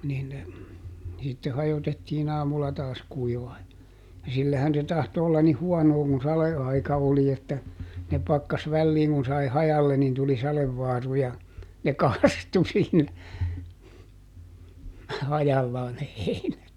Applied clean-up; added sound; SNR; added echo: none; none; none; none.